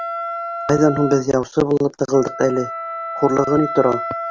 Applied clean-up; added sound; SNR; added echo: none; Wind instrument, woodwind instrument; 8 dB; none.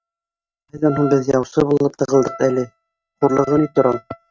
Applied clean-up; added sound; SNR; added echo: neural mask model RNNoise.